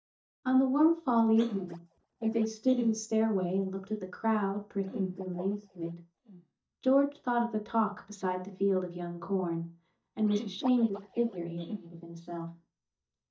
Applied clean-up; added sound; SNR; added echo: neural mask model DeepFilterNet 3.